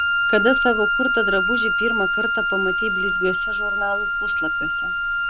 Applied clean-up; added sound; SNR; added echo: none; Wind instrument, woodwind instrument; -5 dB; none.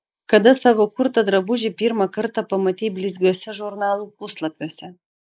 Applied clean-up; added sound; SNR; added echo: neural mask model Resemble Enhance denoiser.